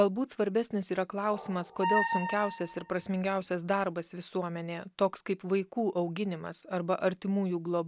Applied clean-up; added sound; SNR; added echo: none; Squeak; 1 dB; none.